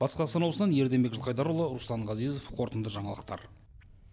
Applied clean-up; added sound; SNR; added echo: none; Electric guitar; 17 dB; none.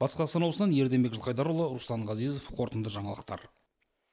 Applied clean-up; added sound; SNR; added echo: neural mask model Resemble Enhance denoiser.